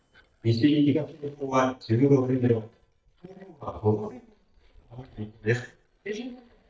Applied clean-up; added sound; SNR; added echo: neural mask model DeepFilterNet 3.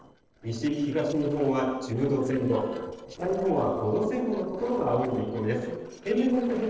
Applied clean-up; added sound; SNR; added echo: neural separator model SepFormer DNS4.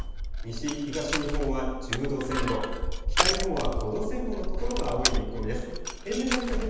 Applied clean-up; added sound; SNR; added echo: none; Crushing; -2 dB; reverberation time 1.1 s.